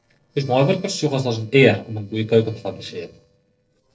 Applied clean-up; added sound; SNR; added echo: neural separator model SepFormer DNS4.